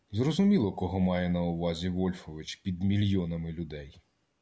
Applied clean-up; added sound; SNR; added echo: none; none; none; none.